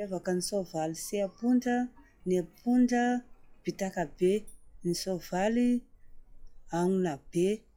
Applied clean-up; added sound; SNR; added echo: classical method log-MMSE.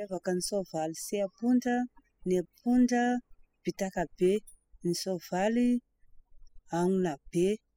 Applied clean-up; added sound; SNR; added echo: classical method spectral subtraction.